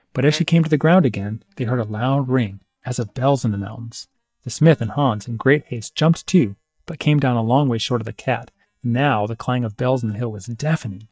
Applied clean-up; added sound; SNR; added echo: neural mask model DeepFilterNet 3.